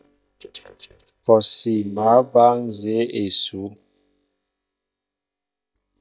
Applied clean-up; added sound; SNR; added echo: neural mask model DeepFilterNet 3.